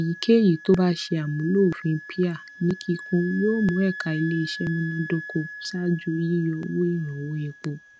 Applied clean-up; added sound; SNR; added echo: none; Wind instrument, woodwind instrument; 15 dB; none.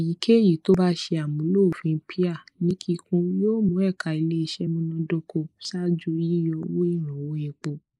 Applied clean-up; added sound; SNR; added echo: neural mask model Resemble Enhance denoiser.